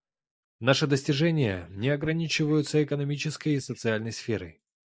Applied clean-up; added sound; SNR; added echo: neural mask model DeepFilterNet 3.